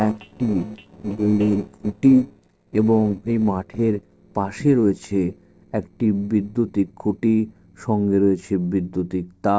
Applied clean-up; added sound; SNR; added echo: neural separator model SepFormer DNS4.